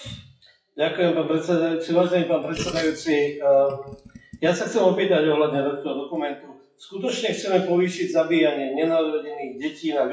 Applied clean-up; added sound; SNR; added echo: classical method WPE with log-MMSE.